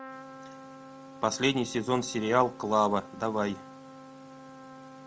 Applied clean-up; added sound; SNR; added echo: none; Trumpet; 16 dB; none.